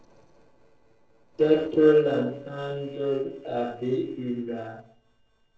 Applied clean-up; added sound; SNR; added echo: neural separator model SepFormer DNS4.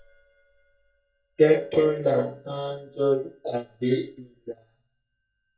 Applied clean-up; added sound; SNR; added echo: neural mask model DeepFilterNet 3.